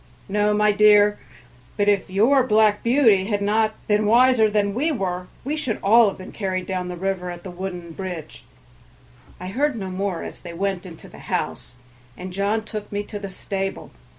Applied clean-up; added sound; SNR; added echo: none; none; none; none.